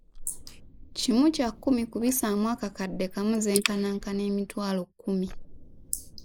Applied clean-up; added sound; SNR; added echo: neural mask model Resemble Enhance denoiser.